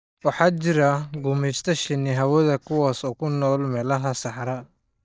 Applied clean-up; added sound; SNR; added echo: neural mask model DeepFilterNet 3.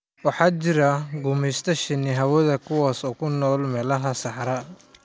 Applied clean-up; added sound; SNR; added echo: none; none; none; none.